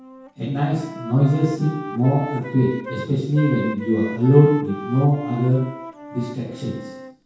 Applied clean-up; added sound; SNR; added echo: none; Wind instrument, woodwind instrument; 14 dB; reverberation time 0.6 s.